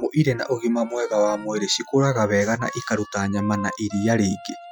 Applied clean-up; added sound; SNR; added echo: classical method Wiener filter.